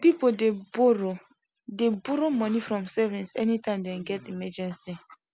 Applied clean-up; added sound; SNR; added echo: none; none; none; none.